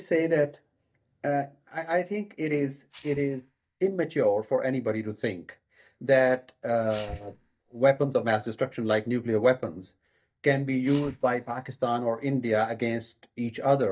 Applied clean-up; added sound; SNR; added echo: neural mask model DeepFilterNet 3.